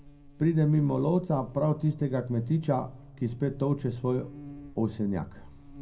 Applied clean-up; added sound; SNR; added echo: none; Buzz; 19 dB; reverberation time 0.2 s.